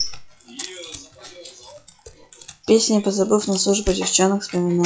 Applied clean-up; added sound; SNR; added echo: classical method log-MMSE.